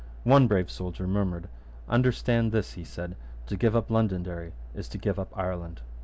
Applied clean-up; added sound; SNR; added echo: none; none; none; none.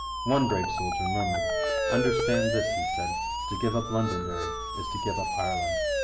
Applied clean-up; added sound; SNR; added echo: none; Siren; -1 dB; reverberation time 1.0 s.